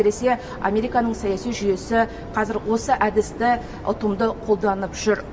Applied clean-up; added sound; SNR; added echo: none; none; none; none.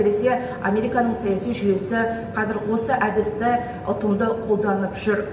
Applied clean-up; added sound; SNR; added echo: none; none; none; reverberation time 0.8 s.